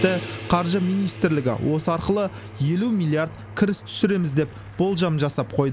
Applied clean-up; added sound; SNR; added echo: none; Harp + Crash cymbal; 16 dB; none.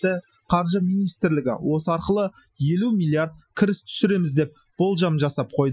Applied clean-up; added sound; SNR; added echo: classical method Wiener filter.